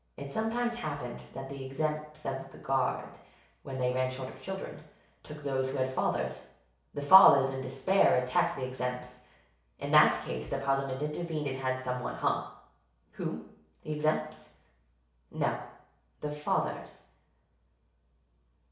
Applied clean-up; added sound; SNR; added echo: none; none; none; reverberation time 0.6 s.